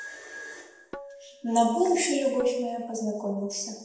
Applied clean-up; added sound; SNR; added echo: none; Tabla; 19 dB; reverberation time 0.8 s.